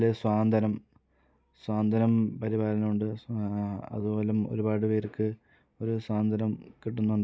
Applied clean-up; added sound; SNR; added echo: none; none; none; none.